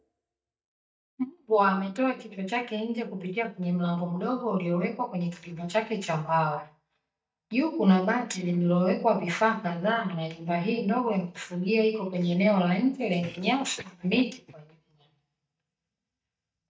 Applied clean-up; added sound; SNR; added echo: neural mask model DeepFilterNet 3.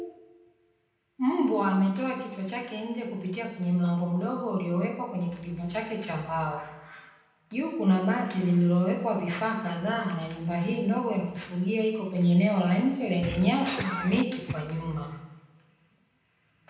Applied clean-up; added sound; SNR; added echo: none; Cough; 11 dB; reverberation time 0.9 s.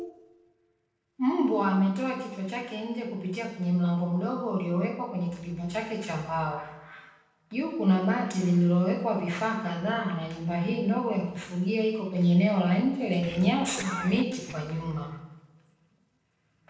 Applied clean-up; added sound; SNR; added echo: neural separator model SepFormer DNS4.